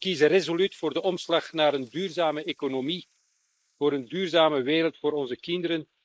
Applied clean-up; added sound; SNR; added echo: neural mask model Resemble Enhance denoiser.